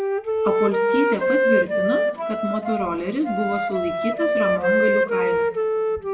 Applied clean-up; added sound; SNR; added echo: none; Wind instrument, woodwind instrument; -5 dB; reverberation time 1.2 s.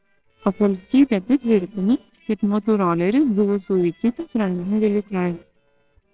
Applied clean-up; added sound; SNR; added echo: neural separator model SepFormer WHAMR!.